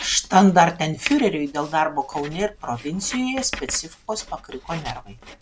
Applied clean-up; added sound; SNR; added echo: none; Writing; 15 dB; none.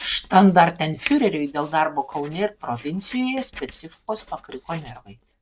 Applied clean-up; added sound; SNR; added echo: neural mask model DeepFilterNet 3.